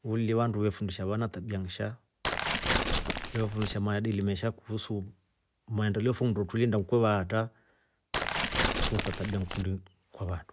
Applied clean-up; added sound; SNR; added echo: none; Tearing; 0 dB; none.